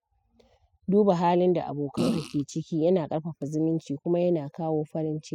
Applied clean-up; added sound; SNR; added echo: classical method spectral subtraction.